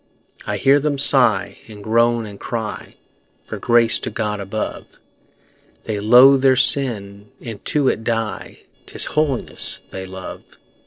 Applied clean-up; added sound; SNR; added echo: neural separator model SepFormer DNS4.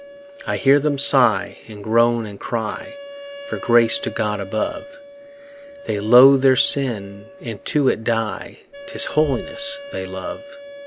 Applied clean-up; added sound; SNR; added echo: none; Wind instrument, woodwind instrument; 17 dB; none.